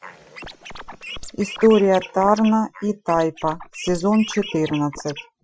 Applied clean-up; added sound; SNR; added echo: classical method Wiener filter.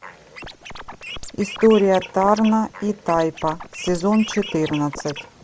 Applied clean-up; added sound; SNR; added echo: none; Scratching (performance technique); 14 dB; none.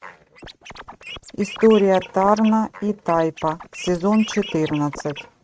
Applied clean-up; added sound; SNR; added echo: neural mask model RNNoise.